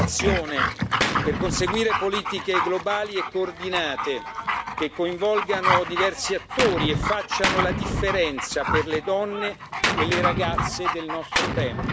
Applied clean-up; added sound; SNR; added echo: none; Gunshot, gunfire + Dog; 0 dB; none.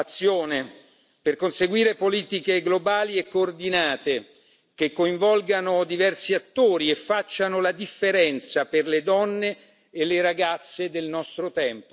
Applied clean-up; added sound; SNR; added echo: none; none; none; none.